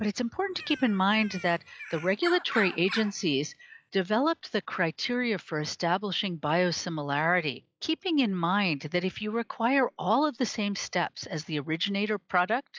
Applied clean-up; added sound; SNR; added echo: classical method log-MMSE.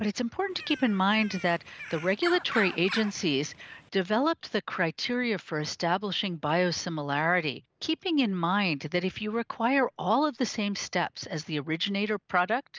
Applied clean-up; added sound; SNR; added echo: none; Bird; 11 dB; none.